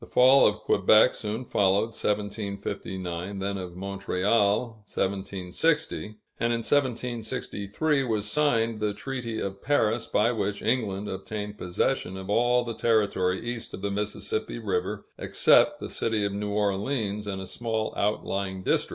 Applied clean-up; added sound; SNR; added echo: none; none; none; none.